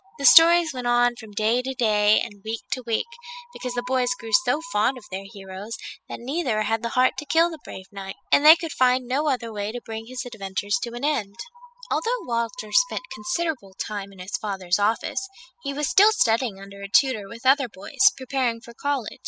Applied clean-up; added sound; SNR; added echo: classical method spectral subtraction.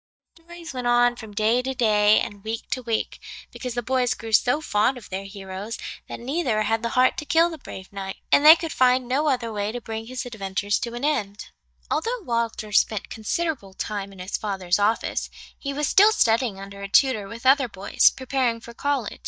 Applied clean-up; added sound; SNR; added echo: neural mask model DeepFilterNet 3.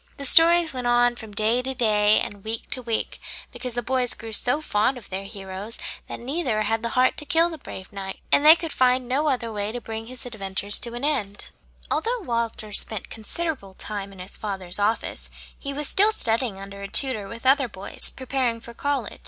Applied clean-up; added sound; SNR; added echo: none; none; none; none.